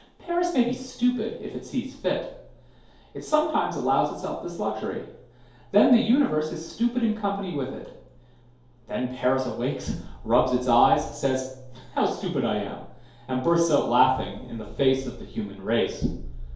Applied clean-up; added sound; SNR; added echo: none; none; none; reverberation time 2.4 s.